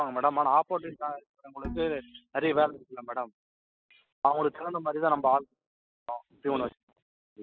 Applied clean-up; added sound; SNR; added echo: classical method spectral subtraction.